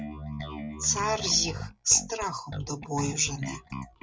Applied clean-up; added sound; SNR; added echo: none; Bass guitar; 8 dB; none.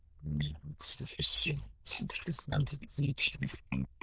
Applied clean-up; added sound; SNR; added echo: neural diffusion model UNIVERSE++.